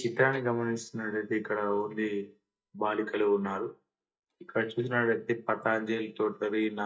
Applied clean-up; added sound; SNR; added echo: neural mask model DeepFilterNet 3.